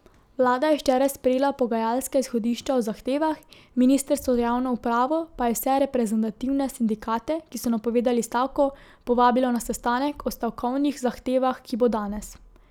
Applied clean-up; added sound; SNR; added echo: none; none; none; none.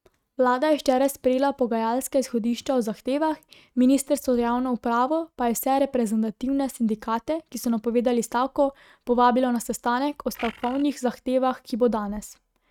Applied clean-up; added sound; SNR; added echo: neural mask model RNNoise.